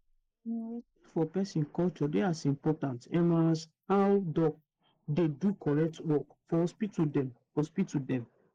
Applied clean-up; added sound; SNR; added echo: neural mask model Resemble Enhance denoiser.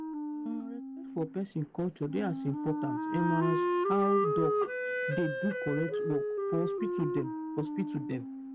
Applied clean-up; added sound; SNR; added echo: none; Wind instrument, woodwind instrument; -1 dB; none.